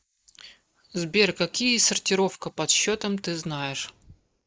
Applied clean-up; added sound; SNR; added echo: neural mask model Resemble Enhance denoiser.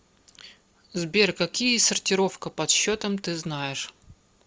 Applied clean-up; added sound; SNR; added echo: none; none; none; none.